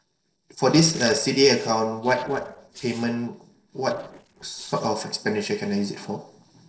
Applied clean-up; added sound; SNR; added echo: neural separator model SepFormer DNS4.